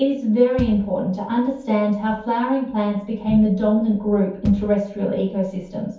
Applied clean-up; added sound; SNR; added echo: none; Bass drum; 14 dB; reverberation time 0.6 s.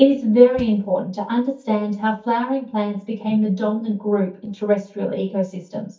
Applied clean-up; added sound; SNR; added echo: neural mask model DeepFilterNet 3.